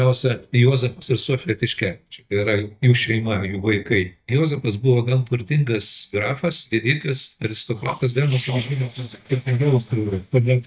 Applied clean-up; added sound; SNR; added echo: neural mask model DeepFilterNet 3.